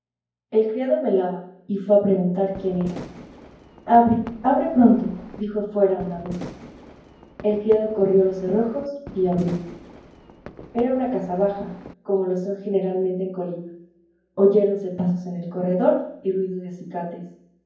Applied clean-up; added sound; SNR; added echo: none; Fireworks; 17 dB; reverberation time 0.9 s.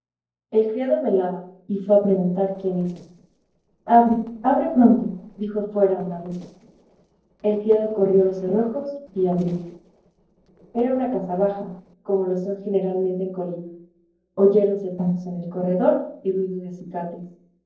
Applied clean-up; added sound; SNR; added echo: neural separator model SepFormer DNS4.